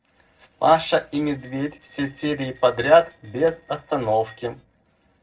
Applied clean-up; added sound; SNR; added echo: neural separator model SepFormer DNS4.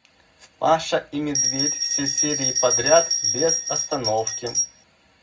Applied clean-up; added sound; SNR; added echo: none; Bell; -1 dB; reverberation time 0.3 s.